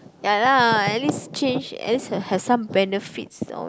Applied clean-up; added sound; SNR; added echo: none; none; none; none.